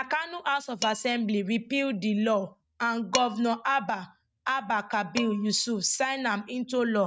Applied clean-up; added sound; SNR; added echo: neural mask model RNNoise.